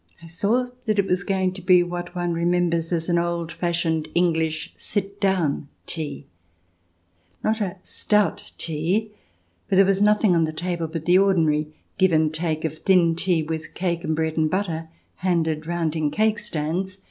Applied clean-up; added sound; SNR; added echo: none; none; none; none.